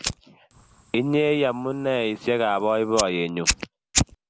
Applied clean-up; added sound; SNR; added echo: none; Fire; 6 dB; none.